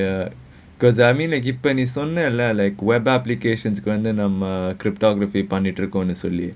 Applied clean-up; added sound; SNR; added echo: none; none; none; none.